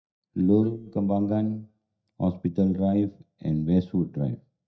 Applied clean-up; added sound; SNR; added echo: neural mask model DeepFilterNet 3.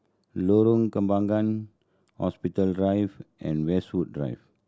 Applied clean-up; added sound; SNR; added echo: none; none; none; none.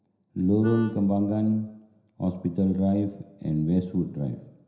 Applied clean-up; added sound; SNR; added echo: none; Wind instrument, woodwind instrument; 19 dB; reverberation time 0.9 s.